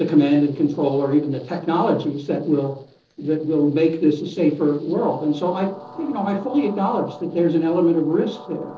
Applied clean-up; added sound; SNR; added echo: neural separator model SepFormer DNS4.